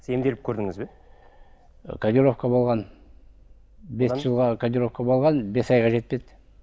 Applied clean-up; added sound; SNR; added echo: none; none; none; none.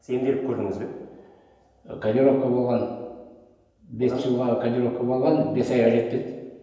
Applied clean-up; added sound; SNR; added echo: none; none; none; reverberation time 1.0 s.